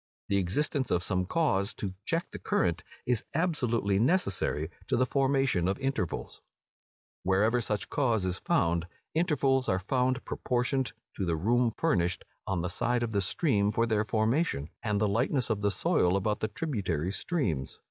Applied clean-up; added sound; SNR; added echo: none; none; none; none.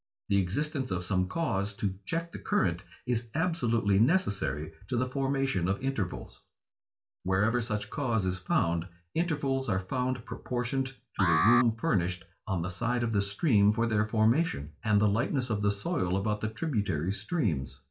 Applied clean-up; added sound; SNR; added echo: none; Alarm; 4 dB; reverberation time 0.2 s.